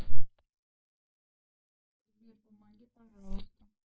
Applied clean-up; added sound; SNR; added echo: neural mask model DeepFilterNet 3.